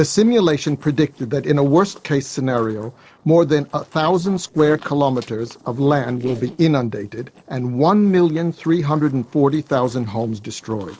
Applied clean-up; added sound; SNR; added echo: neural separator model SepFormer DNS4.